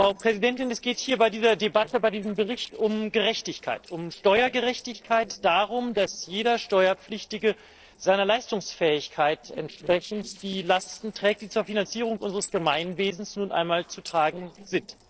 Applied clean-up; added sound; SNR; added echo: neural separator model SepFormer DNS4.